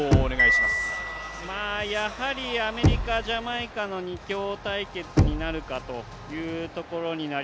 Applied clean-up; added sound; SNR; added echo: none; Knock + Marimba, xylophone; -3 dB; none.